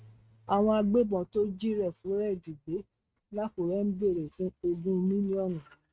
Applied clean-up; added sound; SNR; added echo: neural mask model RNNoise.